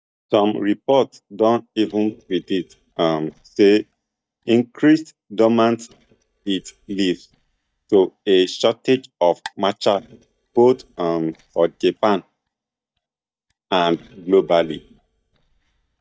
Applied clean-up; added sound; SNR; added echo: neural mask model DeepFilterNet 3.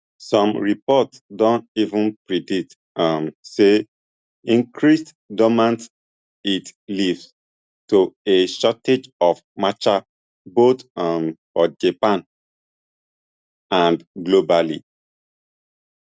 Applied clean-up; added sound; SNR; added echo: none; none; none; none.